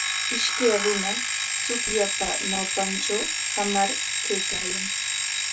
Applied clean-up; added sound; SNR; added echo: none; Alarm; -3 dB; reverberation time 0.2 s.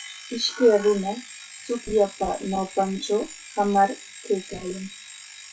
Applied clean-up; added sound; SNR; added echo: classical method WPE with log-MMSE.